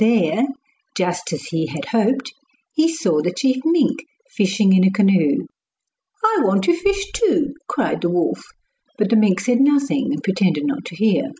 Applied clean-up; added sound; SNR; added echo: none; none; none; none.